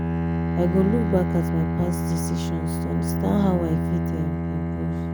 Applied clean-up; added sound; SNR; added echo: none; Bowed string instrument; -2 dB; none.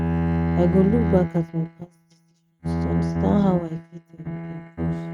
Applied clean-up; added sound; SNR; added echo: neural mask model RNNoise.